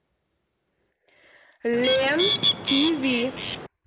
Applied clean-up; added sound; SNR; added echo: none; Bird; -1 dB; none.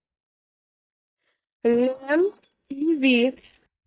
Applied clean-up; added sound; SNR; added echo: neural mask model DeepFilterNet 3.